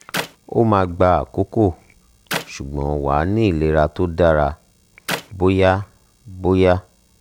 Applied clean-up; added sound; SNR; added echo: none; Clapping; 12 dB; none.